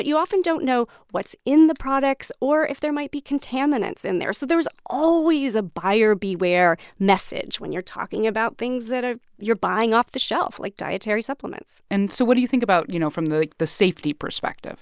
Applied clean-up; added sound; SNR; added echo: none; none; none; none.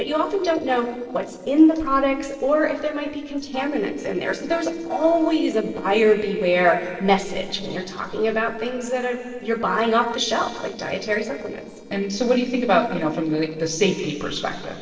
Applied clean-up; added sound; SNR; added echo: neural separator model SepFormer DNS4.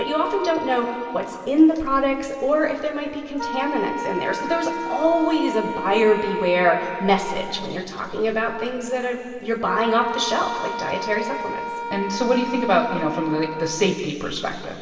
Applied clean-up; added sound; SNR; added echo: none; Wind instrument, woodwind instrument; 9 dB; reverberation time 2.7 s.